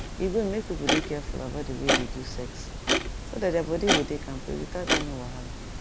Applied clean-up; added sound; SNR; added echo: none; Clock; -2 dB; none.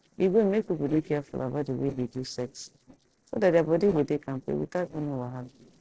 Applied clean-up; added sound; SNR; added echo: neural separator model SepFormer DNS4.